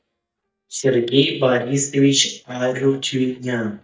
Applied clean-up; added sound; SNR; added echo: neural mask model DeepFilterNet 3.